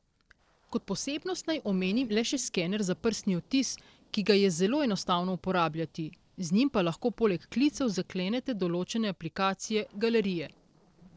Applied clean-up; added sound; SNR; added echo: neural separator model SepFormer DNS4.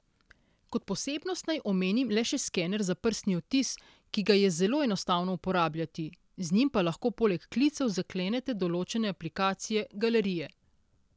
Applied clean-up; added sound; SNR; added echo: none; none; none; none.